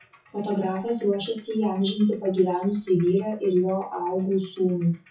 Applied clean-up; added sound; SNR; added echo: classical method WPE with log-MMSE.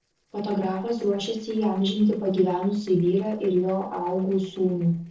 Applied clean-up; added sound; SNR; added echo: neural separator model SepFormer DNS4.